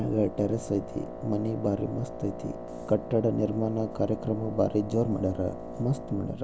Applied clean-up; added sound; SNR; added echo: none; Wind instrument, woodwind instrument; 12 dB; none.